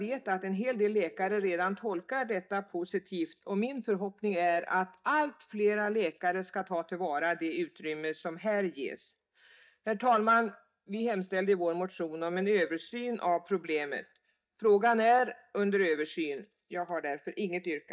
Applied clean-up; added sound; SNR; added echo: neural mask model DeepFilterNet 3.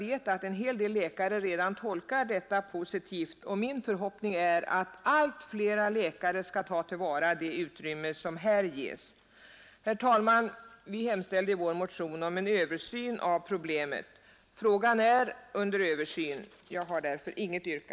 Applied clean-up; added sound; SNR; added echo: none; none; none; none.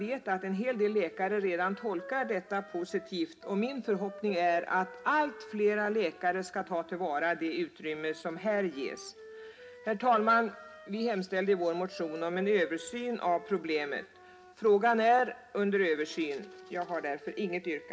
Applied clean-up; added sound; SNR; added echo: none; Wind instrument, woodwind instrument; 18 dB; reverberation time 0.3 s.